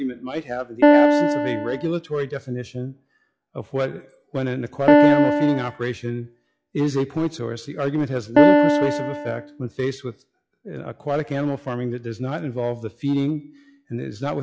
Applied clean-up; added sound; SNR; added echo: classical method log-MMSE.